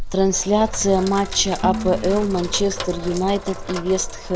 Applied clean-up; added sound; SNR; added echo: none; Bowed string instrument + Sink (filling or washing); 7 dB; none.